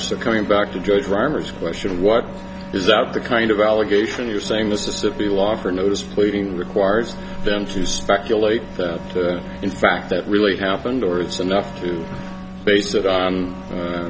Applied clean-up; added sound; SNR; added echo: none; Wind instrument, woodwind instrument; 14 dB; none.